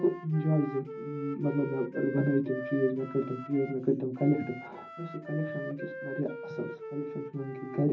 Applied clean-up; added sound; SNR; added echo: none; Wind instrument, woodwind instrument; 10 dB; reverberation time 0.4 s.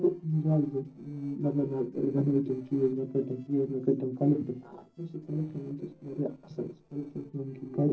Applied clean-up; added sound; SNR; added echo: neural separator model SepFormer DNS4.